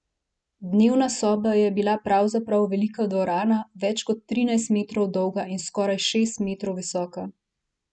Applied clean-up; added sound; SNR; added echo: none; none; none; none.